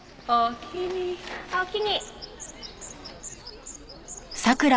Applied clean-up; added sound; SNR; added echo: none; none; none; none.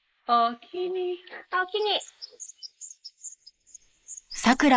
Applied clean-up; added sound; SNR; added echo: neural mask model Resemble Enhance denoiser.